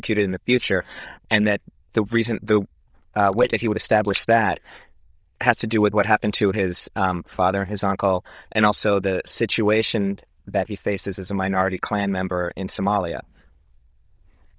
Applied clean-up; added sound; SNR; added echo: neural diffusion model UNIVERSE++.